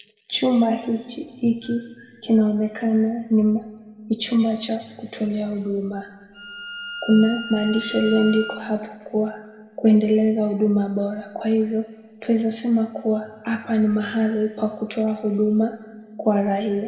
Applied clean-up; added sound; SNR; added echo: none; Bowed string instrument; 11 dB; reverberation time 1.7 s.